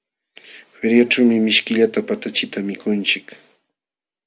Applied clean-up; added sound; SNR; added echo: none; none; none; none.